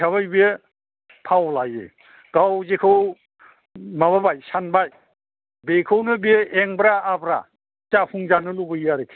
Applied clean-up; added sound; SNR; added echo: none; none; none; none.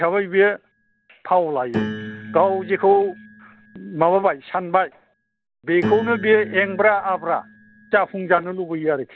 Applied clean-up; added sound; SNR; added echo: none; Piano; 13 dB; none.